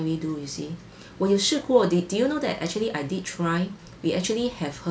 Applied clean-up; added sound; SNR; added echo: none; none; none; none.